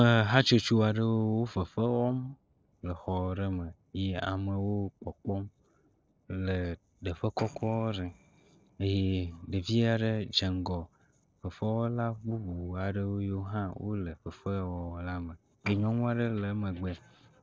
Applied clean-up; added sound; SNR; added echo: neural separator model SepFormer DNS4.